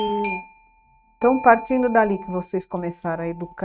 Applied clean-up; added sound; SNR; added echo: neural mask model RNNoise.